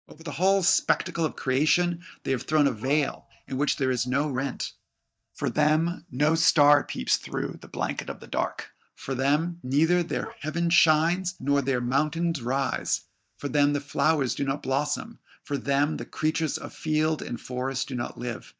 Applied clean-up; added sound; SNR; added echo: neural mask model DeepFilterNet 3.